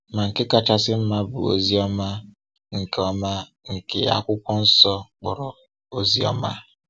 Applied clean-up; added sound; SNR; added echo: none; none; none; none.